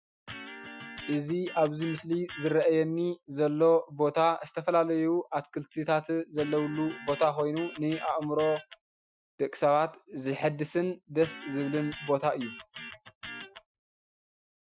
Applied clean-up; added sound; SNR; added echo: classical method Wiener filter.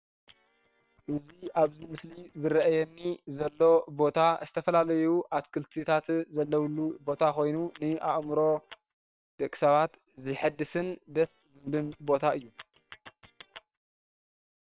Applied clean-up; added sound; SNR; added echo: neural separator model SepFormer WHAM!.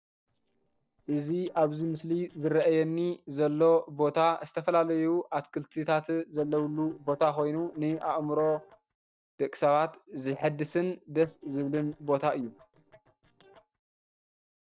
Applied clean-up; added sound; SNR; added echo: neural separator model SepFormer DNS4.